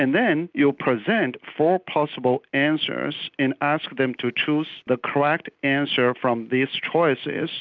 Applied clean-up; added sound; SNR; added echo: none; none; none; none.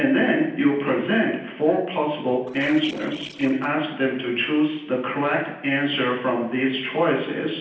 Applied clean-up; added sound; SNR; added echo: neural separator model SepFormer DNS4.